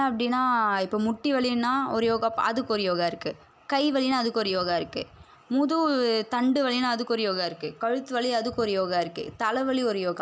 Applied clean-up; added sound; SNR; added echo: none; none; none; none.